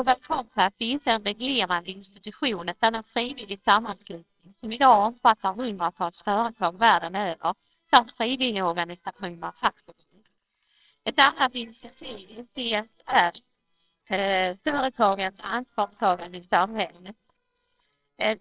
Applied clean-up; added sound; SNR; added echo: neural separator model SepFormer WHAMR!.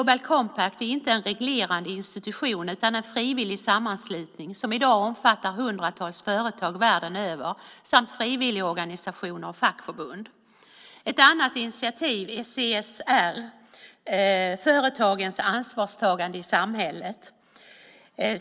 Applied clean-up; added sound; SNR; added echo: none; none; none; none.